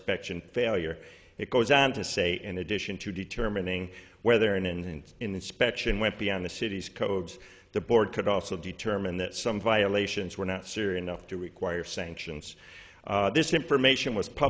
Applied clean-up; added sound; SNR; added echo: none; none; none; none.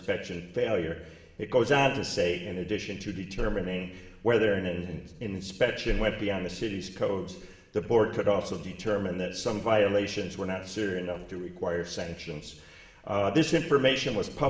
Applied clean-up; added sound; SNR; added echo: none; none; none; reverberation time 0.9 s.